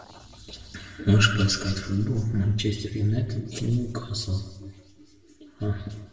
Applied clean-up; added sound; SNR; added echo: none; none; none; reverberation time 1.2 s.